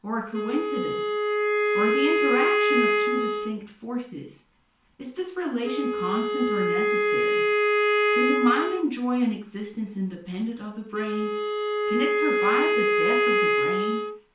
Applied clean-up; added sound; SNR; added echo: none; Wind instrument, woodwind instrument; -4 dB; reverberation time 0.4 s.